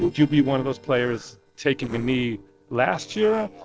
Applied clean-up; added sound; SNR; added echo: neural separator model SepFormer DNS4.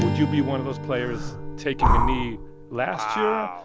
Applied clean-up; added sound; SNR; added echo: none; Strum + Breathing; -1 dB; none.